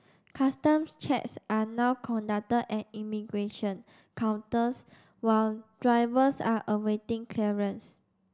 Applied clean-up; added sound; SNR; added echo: none; none; none; none.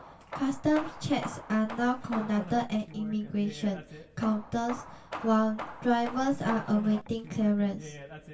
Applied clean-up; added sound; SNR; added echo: none; Hammer / Wood; 13 dB; reverberation time 0.1 s.